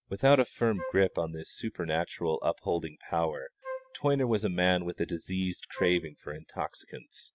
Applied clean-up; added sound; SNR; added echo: none; Wind instrument, woodwind instrument; 11 dB; none.